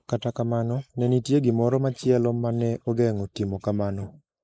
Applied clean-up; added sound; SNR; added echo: neural mask model Resemble Enhance denoiser.